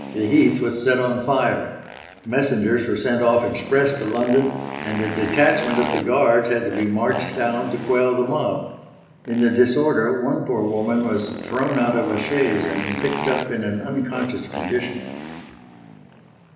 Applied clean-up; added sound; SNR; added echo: none; Motorcycle; 11 dB; reverberation time 1.0 s.